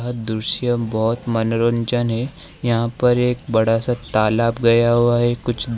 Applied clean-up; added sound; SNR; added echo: none; none; none; none.